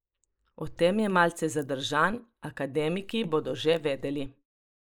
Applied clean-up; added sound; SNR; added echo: neural mask model Resemble Enhance denoiser.